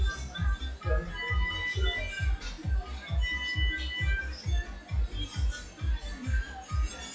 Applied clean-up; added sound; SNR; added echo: classical method WPE with log-MMSE.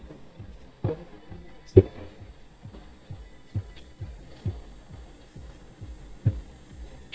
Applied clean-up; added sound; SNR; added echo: neural mask model DeepFilterNet 3.